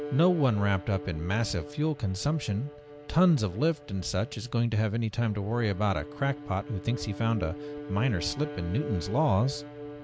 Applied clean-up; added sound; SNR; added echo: none; Bowed string instrument; 13 dB; none.